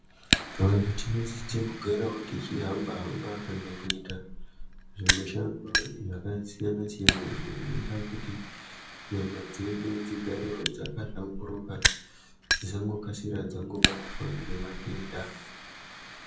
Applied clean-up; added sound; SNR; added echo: none; Fire; 0 dB; reverberation time 0.6 s.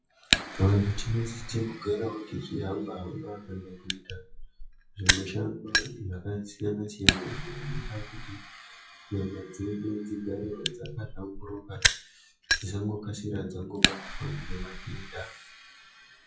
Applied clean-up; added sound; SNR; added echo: classical method WPE with log-MMSE.